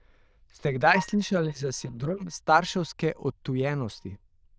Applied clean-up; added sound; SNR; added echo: neural diffusion model UNIVERSE++.